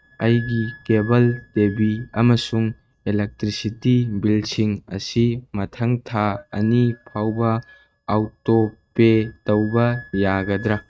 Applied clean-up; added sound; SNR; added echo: neural mask model RNNoise.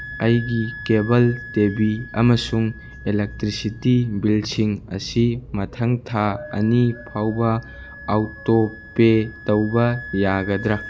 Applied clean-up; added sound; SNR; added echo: none; Wind instrument, woodwind instrument; 18 dB; none.